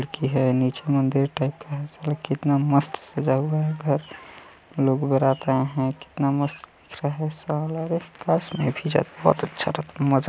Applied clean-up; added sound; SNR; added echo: none; none; none; none.